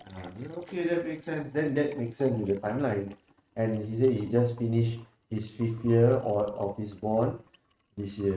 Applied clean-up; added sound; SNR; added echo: neural mask model RNNoise.